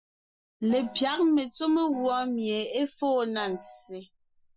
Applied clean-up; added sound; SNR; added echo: classical method Wiener filter.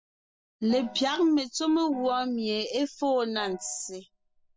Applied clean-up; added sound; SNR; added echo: classical method spectral subtraction.